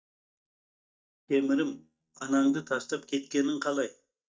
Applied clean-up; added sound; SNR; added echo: neural mask model DeepFilterNet 3.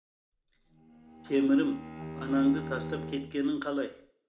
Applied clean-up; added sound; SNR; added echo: none; Bowed string instrument; 11 dB; reverberation time 0.4 s.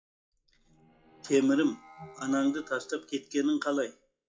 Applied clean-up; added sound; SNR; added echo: classical method WPE with log-MMSE.